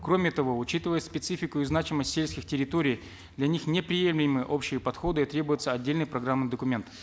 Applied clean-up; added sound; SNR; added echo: none; none; none; none.